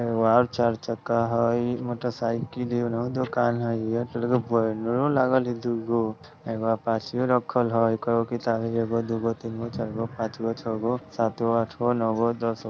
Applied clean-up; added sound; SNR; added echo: none; none; none; none.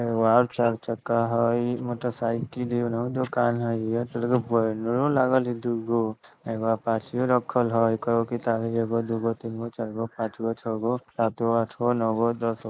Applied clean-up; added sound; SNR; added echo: neural mask model Resemble Enhance denoiser.